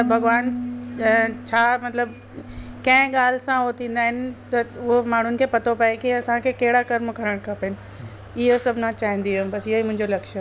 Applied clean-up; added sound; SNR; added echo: none; Harp; 14 dB; none.